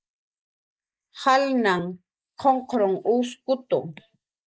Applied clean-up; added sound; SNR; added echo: neural mask model Resemble Enhance denoiser.